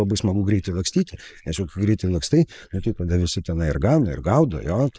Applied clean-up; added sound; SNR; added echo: neural mask model Resemble Enhance denoiser.